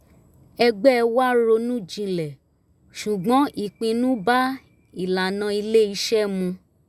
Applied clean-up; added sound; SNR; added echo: none; none; none; none.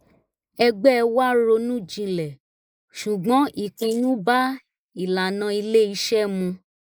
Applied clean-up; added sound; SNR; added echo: neural mask model Resemble Enhance denoiser.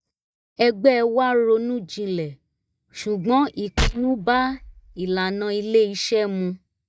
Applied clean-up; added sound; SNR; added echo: neural mask model DeepFilterNet 3.